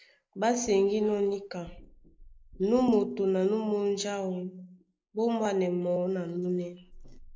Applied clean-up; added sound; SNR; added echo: neural mask model Resemble Enhance denoiser.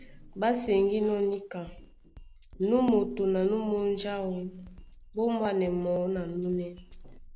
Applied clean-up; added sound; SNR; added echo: none; Drum kit; 20 dB; none.